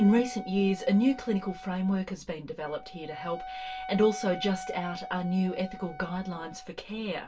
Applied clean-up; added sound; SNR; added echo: none; Wind instrument, woodwind instrument; 13 dB; reverberation time 0.1 s.